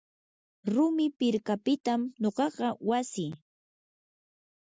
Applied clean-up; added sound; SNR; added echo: none; none; none; none.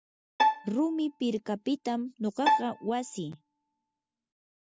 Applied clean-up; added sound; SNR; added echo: none; Bowed string instrument; 0 dB; none.